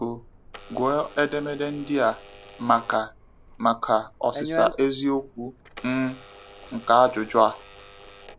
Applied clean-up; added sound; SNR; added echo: none; Alarm / Door; 13 dB; none.